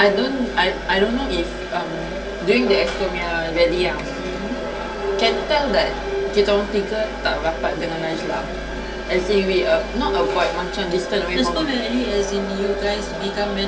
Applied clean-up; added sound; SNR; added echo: none; none; none; reverberation time 0.3 s.